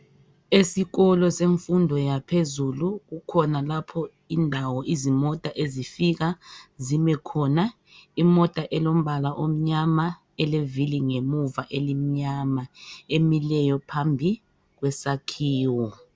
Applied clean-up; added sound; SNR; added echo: none; none; none; none.